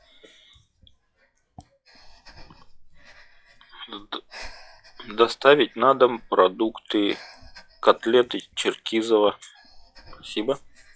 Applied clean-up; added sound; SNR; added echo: classical method log-MMSE.